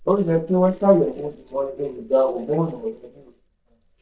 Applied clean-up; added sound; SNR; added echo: neural mask model DeepFilterNet 3.